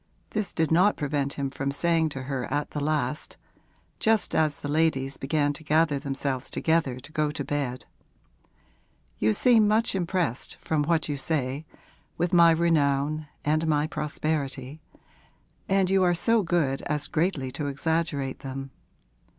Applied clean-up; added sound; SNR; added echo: none; none; none; none.